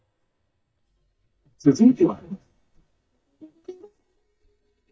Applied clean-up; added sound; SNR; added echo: neural mask model DeepFilterNet 3.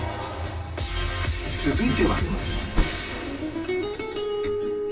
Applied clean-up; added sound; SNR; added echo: none; Slam / Car; 5 dB; reverberation time 2.4 s.